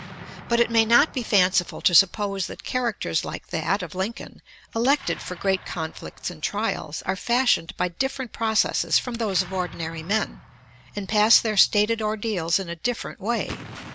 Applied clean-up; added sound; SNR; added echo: none; Explosion; 19 dB; none.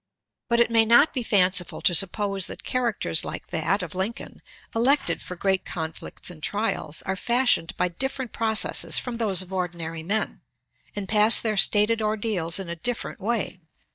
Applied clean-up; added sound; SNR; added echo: neural mask model DeepFilterNet 3.